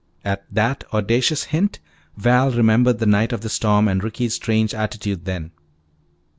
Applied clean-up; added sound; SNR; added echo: none; none; none; none.